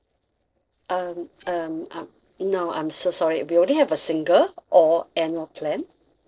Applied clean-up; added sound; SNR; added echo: neural separator model SepFormer DNS4.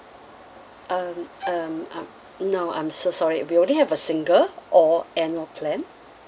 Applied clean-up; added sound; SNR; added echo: none; Bowed string instrument; 16 dB; none.